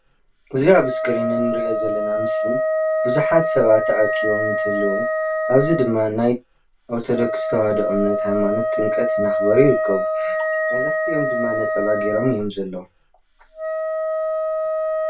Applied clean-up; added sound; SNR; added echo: none; Wind instrument, woodwind instrument; 0 dB; reverberation time 0.2 s.